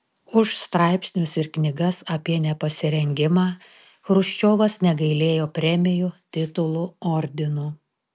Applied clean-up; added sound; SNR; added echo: none; none; none; none.